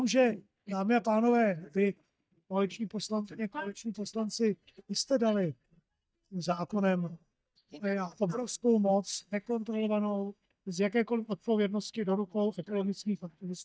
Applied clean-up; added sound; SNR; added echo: neural mask model DeepFilterNet 3.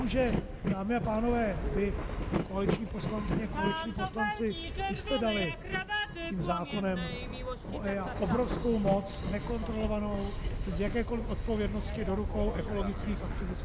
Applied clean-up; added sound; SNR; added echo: none; Train; 1 dB; none.